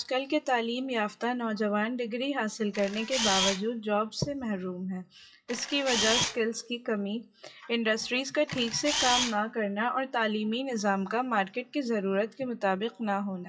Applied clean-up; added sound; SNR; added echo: classical method WPE with log-MMSE.